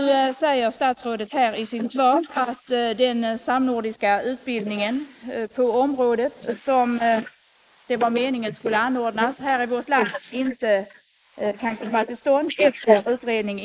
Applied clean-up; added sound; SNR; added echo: neural mask model Resemble Enhance denoiser.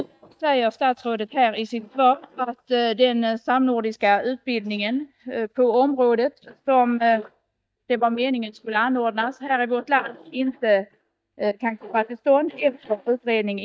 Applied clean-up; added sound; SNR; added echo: neural mask model DeepFilterNet 3.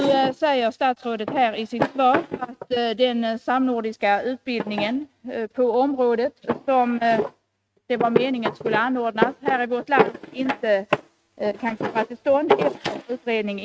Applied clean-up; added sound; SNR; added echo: neural mask model RNNoise.